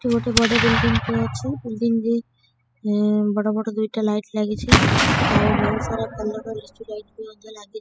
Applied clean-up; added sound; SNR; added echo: classical method spectral subtraction.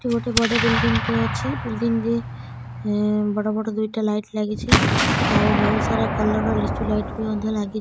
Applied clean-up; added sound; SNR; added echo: none; Explosion; 0 dB; none.